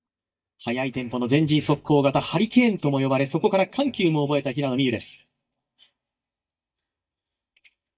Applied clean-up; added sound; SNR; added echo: neural mask model DeepFilterNet 3.